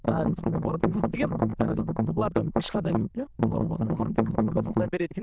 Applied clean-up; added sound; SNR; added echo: neural diffusion model UNIVERSE++.